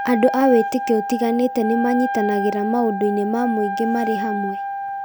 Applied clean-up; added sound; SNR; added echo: none; Wind instrument, woodwind instrument; 5 dB; none.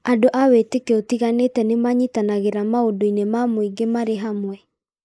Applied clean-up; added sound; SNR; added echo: neural mask model Resemble Enhance denoiser.